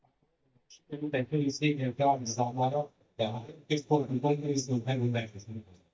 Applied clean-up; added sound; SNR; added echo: neural mask model DeepFilterNet 3.